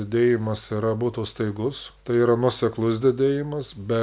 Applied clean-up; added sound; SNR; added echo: none; none; none; none.